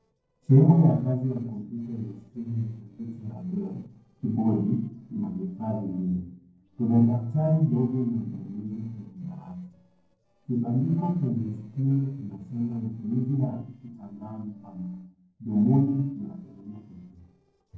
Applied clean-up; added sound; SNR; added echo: neural separator model SepFormer DNS4.